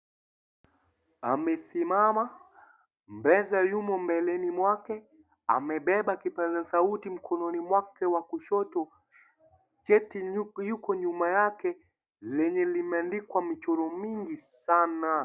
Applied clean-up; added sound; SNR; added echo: none; none; none; none.